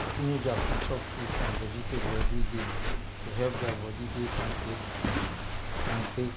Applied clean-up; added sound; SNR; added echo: none; Walk, footsteps; -4 dB; none.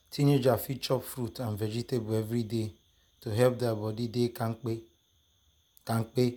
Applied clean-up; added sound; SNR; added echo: none; none; none; none.